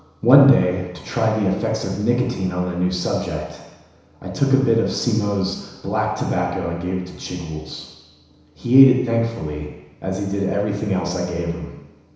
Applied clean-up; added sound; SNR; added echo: none; none; none; reverberation time 1.0 s.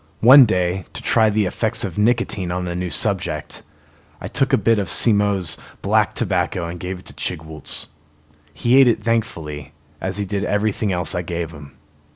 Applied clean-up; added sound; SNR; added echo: none; none; none; none.